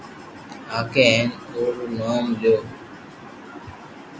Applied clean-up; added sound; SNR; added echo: none; none; none; none.